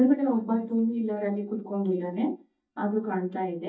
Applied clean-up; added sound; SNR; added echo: neural mask model DeepFilterNet 3.